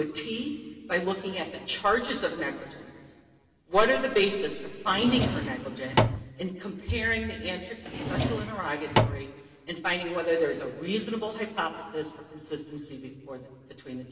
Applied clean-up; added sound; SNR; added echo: none; Drawer open or close; -2 dB; reverberation time 2.0 s.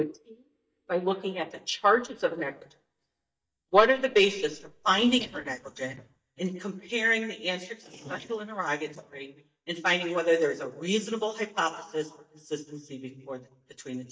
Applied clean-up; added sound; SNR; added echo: neural mask model DeepFilterNet 3.